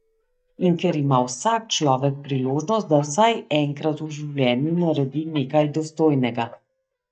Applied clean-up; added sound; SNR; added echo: neural mask model DeepFilterNet 3.